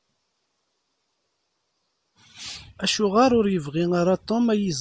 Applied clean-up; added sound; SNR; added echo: none; none; none; none.